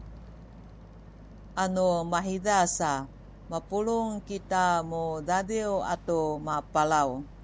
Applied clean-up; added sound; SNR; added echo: none; Boat, Water vehicle; 18 dB; none.